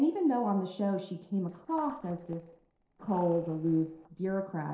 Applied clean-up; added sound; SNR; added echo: neural separator model SepFormer DNS4.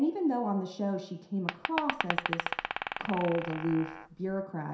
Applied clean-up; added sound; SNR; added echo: none; Glass; 4 dB; reverberation time 0.7 s.